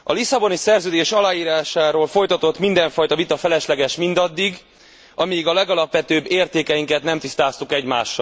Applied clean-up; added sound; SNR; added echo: none; none; none; none.